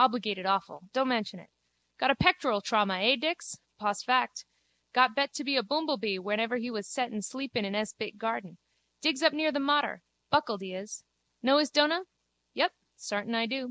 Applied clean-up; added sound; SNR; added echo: none; none; none; none.